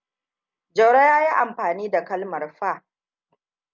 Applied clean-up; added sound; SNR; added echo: none; none; none; none.